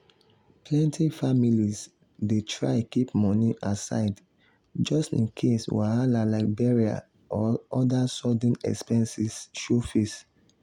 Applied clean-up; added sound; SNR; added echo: none; none; none; none.